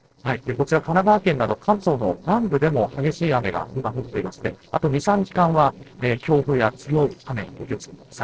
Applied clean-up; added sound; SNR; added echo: neural separator model SepFormer DNS4.